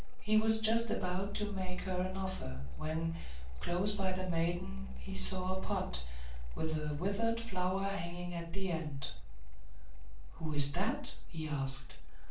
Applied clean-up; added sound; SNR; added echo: none; Mechanical fan; 16 dB; reverberation time 0.3 s.